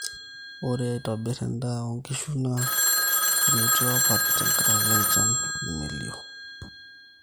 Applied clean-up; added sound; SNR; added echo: none; Telephone; -5 dB; none.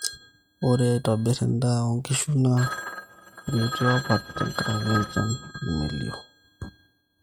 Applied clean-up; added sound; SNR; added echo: neural mask model RNNoise.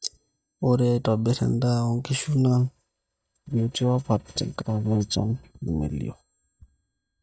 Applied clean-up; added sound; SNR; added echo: neural mask model DeepFilterNet 3.